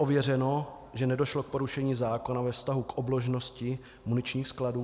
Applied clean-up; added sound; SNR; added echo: none; none; none; none.